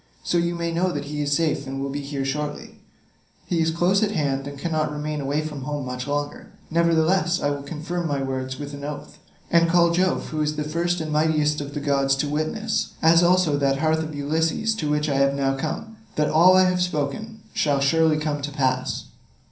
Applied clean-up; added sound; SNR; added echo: none; none; none; reverberation time 0.6 s.